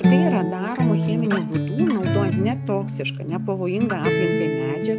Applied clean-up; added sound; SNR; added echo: none; Acoustic guitar; -3 dB; none.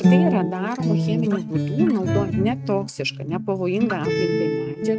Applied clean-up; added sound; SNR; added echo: neural mask model RNNoise.